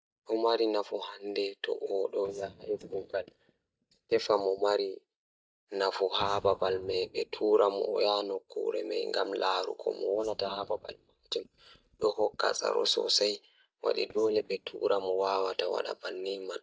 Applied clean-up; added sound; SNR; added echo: neural mask model DeepFilterNet 3.